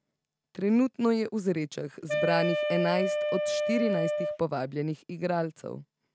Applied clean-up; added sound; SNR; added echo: none; Wind instrument, woodwind instrument; 0 dB; none.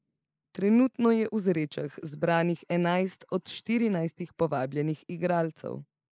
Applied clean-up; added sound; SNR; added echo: neural mask model Resemble Enhance denoiser.